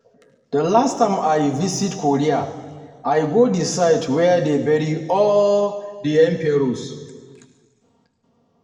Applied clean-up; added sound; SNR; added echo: none; none; none; reverberation time 1.4 s.